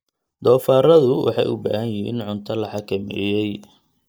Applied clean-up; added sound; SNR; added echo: neural mask model DeepFilterNet 3.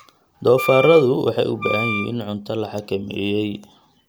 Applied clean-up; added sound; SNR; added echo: none; Wind instrument, woodwind instrument; 7 dB; none.